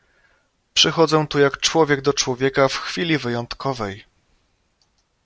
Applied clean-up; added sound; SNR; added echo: none; none; none; none.